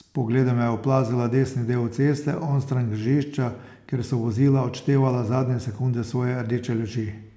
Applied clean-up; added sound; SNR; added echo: none; none; none; none.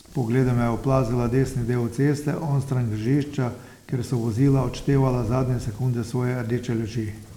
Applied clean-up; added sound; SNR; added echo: none; Wind; 17 dB; none.